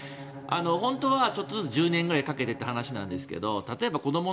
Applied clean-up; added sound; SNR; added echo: none; Bowed string instrument; 14 dB; none.